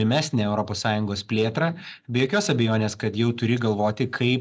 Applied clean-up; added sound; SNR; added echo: none; none; none; none.